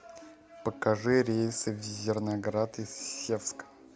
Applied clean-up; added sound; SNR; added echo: none; none; none; none.